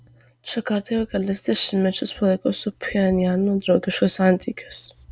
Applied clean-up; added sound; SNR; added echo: none; none; none; none.